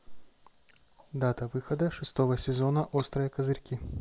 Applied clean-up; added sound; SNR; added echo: none; none; none; none.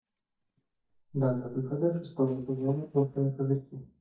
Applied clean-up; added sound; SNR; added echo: neural mask model DeepFilterNet 3.